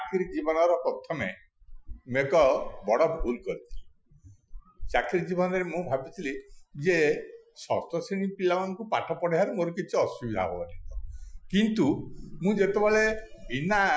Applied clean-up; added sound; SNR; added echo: classical method Wiener filter.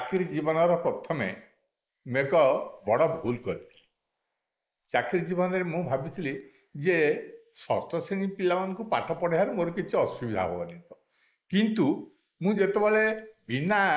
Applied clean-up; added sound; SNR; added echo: neural mask model Resemble Enhance denoiser.